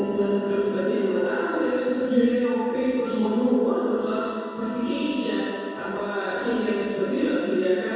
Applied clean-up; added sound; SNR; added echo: none; Wind instrument, woodwind instrument; 18 dB; reverberation time 2.0 s.